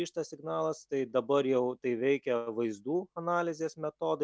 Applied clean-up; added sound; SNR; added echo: none; none; none; none.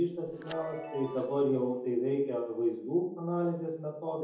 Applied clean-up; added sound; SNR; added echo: none; Chime; 19 dB; reverberation time 0.7 s.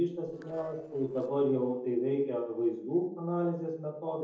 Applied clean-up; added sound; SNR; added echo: neural separator model SepFormer DNS4.